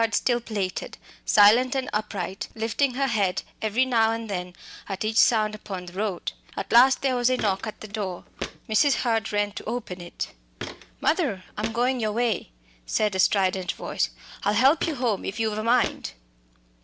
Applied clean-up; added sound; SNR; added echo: none; Walk, footsteps; 13 dB; none.